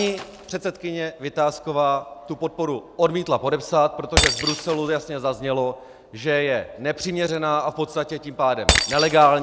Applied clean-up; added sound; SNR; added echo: none; Shatter; 6 dB; none.